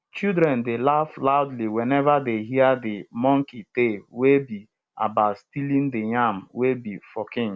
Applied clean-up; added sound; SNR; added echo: none; none; none; none.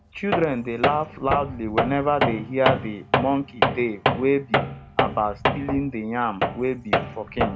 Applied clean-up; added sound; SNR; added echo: none; Tools; 0 dB; none.